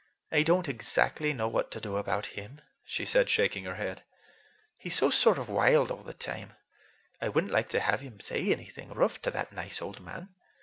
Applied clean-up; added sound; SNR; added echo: none; none; none; none.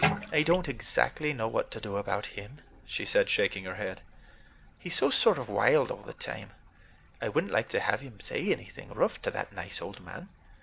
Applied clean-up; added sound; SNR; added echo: none; Bathtub (filling or washing); 11 dB; none.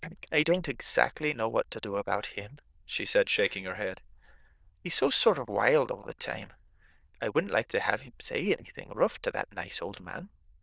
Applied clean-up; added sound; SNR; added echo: neural diffusion model UNIVERSE++.